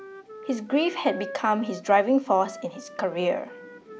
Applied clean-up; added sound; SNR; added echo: none; Wind instrument, woodwind instrument; 16 dB; none.